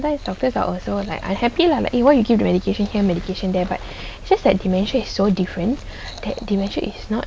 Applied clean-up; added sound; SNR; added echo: none; none; none; none.